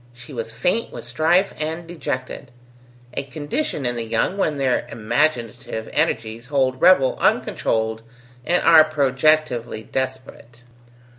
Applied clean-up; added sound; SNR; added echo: none; none; none; none.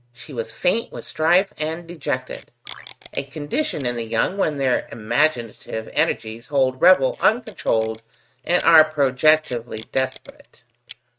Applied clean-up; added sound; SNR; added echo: neural mask model RNNoise.